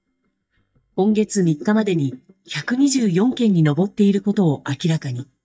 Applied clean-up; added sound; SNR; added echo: neural mask model DeepFilterNet 3.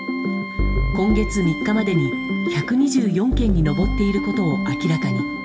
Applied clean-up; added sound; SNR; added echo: none; Wind instrument, woodwind instrument; 14 dB; reverberation time 1.1 s.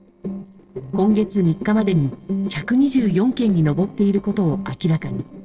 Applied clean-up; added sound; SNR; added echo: neural separator model SepFormer DNS4.